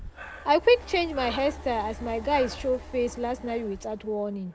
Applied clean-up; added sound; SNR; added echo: none; Breathing; 14 dB; none.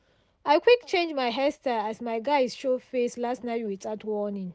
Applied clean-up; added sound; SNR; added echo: none; none; none; none.